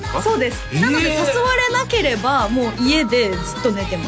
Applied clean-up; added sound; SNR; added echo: none; Telephone; 19 dB; none.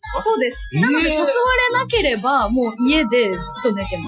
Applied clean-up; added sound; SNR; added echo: classical method Wiener filter.